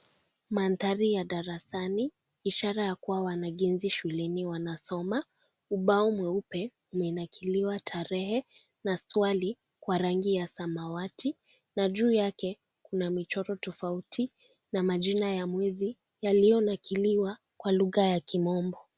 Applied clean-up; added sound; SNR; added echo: none; none; none; none.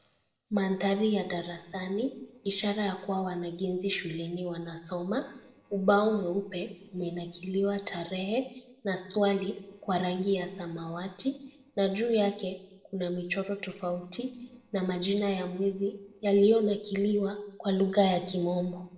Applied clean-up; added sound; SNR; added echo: neural separator model SepFormer DNS4.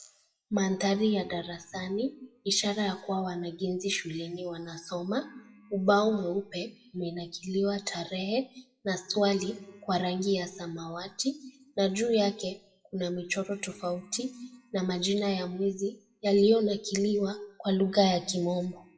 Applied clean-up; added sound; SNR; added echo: classical method WPE with log-MMSE.